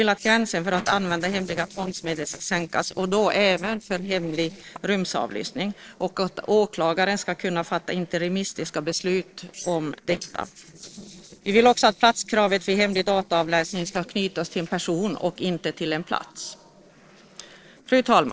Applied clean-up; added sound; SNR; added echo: neural separator model SepFormer DNS4.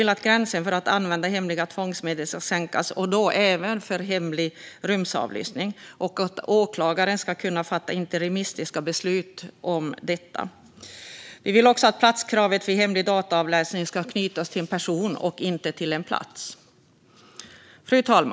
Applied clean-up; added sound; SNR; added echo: none; none; none; none.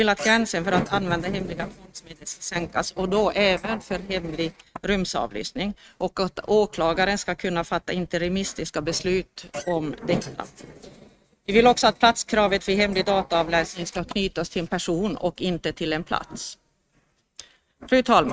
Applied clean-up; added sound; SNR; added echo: neural mask model RNNoise.